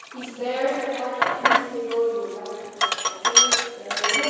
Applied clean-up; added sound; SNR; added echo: none; Sink (filling or washing); -4 dB; reverberation time 2.2 s.